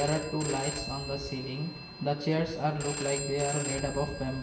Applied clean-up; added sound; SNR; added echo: none; Telephone; 7 dB; reverberation time 0.8 s.